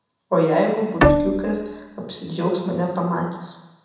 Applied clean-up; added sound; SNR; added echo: none; Bowed string instrument; -2 dB; reverberation time 1.0 s.